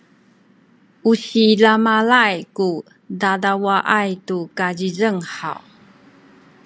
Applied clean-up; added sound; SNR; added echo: none; none; none; none.